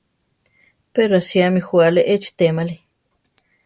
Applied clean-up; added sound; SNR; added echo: none; none; none; none.